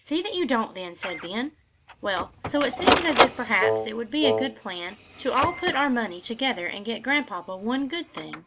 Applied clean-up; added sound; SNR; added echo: none; Printer + Wind instrument, woodwind instrument; 2 dB; none.